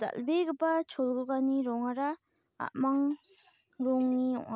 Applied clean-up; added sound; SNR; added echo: none; none; none; none.